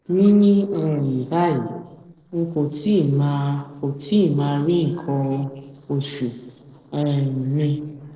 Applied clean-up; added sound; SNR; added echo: neural separator model SepFormer DNS4.